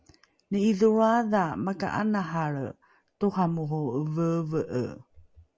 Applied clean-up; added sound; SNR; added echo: none; none; none; none.